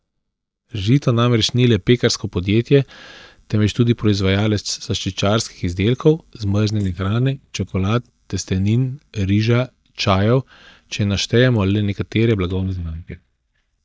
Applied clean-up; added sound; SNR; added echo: neural mask model DeepFilterNet 3.